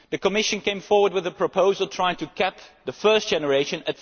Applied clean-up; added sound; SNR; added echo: none; none; none; none.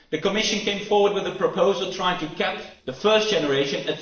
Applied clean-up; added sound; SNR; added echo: neural separator model SepFormer DNS4.